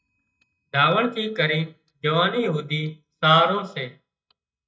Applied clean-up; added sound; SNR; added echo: neural mask model DeepFilterNet 3.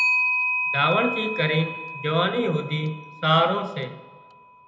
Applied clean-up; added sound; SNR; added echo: none; Clock; 3 dB; reverberation time 0.8 s.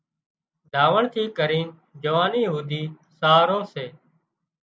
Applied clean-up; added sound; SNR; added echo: none; none; none; none.